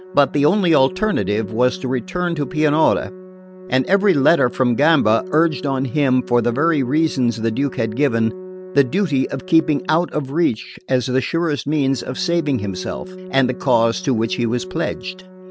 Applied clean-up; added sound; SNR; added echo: none; Organ; 15 dB; none.